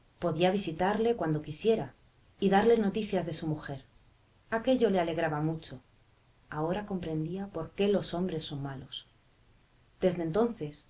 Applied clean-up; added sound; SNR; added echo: none; none; none; none.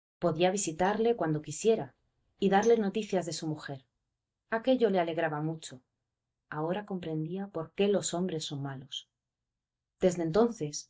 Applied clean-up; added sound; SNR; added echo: neural mask model DeepFilterNet 3.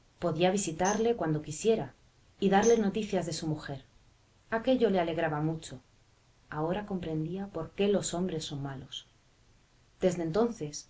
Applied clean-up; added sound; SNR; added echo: none; Tambourine; 17 dB; none.